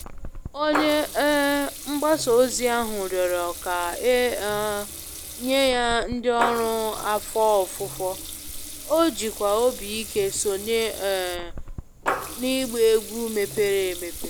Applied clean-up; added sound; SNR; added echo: none; Water tap, faucet / Liquid; 10 dB; none.